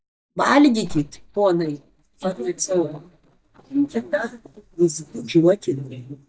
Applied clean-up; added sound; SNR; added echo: neural mask model DeepFilterNet 3.